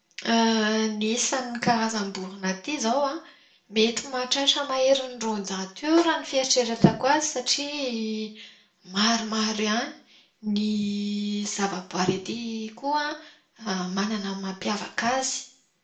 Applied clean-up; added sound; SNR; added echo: none; none; none; reverberation time 0.4 s.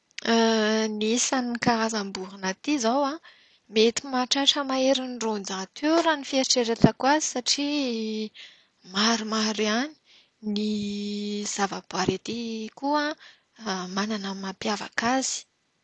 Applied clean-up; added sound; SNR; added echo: none; none; none; none.